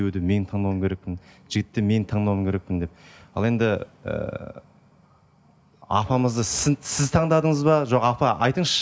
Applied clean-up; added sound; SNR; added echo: none; none; none; none.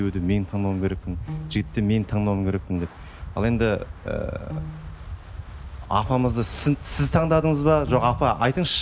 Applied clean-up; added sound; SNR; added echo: none; Piano + Wind; 11 dB; none.